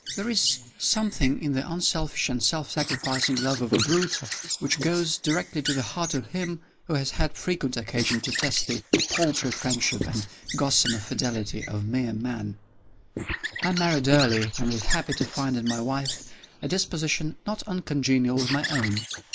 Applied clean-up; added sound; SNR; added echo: neural mask model Resemble Enhance denoiser.